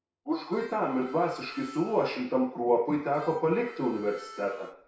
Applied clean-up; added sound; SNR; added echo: none; Harmonica; 20 dB; reverberation time 0.6 s.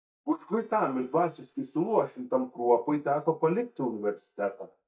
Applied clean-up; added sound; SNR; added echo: neural mask model DeepFilterNet 3.